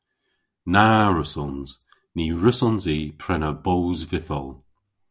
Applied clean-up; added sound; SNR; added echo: none; none; none; none.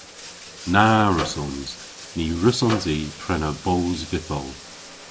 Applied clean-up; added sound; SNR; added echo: none; Bathtub (filling or washing) + Microwave oven; 13 dB; none.